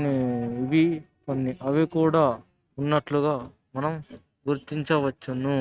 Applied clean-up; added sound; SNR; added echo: neural mask model RNNoise.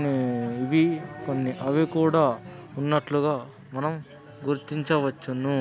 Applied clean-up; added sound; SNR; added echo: none; none; none; none.